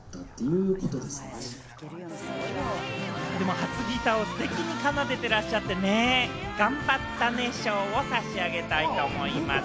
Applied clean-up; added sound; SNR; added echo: none; Breathing; 17 dB; none.